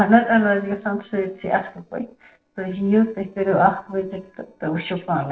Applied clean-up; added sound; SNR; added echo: neural separator model SepFormer DNS4.